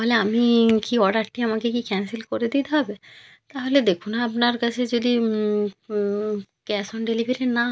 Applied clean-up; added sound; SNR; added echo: none; none; none; none.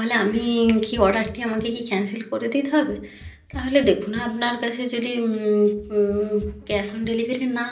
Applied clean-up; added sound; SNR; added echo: none; Run; 17 dB; reverberation time 0.5 s.